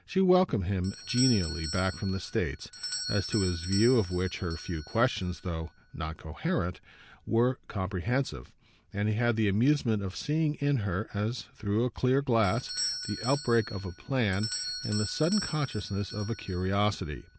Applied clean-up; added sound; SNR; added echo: none; Doorbell; 12 dB; none.